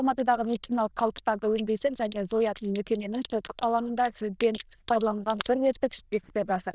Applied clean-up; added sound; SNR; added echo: neural diffusion model UNIVERSE++.